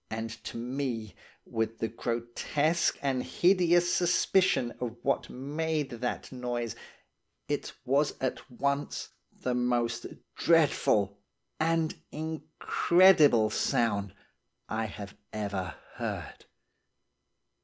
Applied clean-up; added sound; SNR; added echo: none; none; none; none.